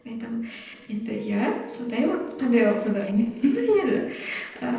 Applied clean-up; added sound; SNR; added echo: neural separator model SepFormer DNS4.